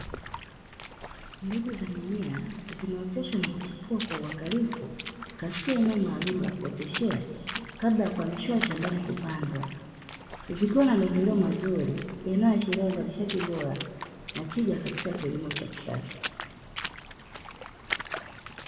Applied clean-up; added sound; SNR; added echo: none; Water / Splash, splatter; 9 dB; reverberation time 2.0 s.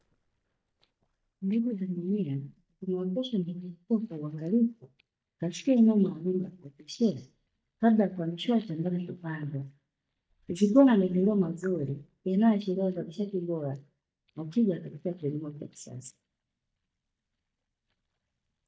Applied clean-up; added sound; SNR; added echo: neural mask model DeepFilterNet 3.